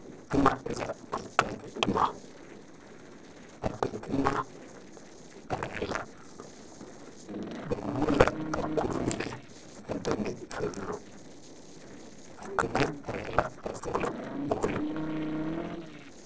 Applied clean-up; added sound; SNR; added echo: neural separator model SepFormer DNS4.